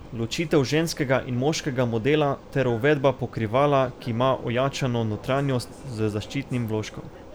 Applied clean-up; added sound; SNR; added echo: none; Vehicle; 18 dB; none.